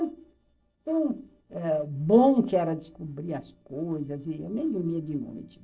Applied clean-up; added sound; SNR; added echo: neural separator model SepFormer DNS4.